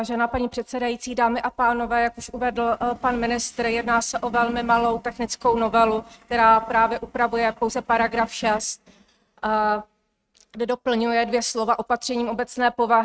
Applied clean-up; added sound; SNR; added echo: neural mask model RNNoise.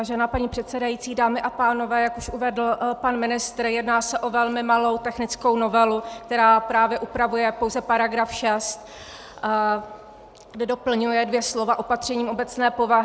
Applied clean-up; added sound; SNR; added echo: none; none; none; none.